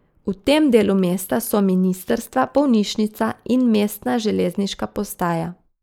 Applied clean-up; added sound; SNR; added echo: neural mask model Resemble Enhance denoiser.